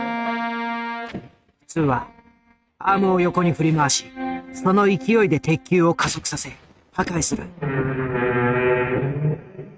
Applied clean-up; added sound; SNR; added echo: neural mask model RNNoise.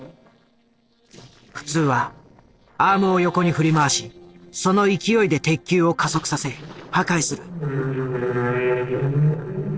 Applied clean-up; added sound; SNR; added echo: neural separator model SepFormer DNS4.